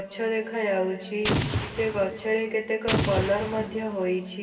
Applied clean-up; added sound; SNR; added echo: none; Explosion; 3 dB; reverberation time 2.4 s.